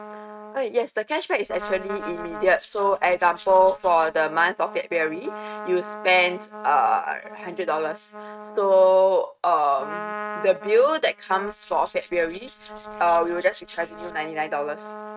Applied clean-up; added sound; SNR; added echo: neural mask model RNNoise.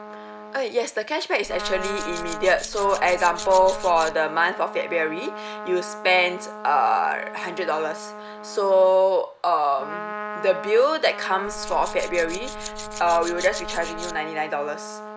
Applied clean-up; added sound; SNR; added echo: none; Tools + Trumpet; 11 dB; none.